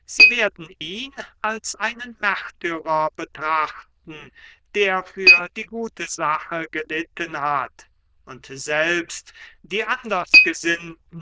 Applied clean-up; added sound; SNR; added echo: neural diffusion model UNIVERSE++.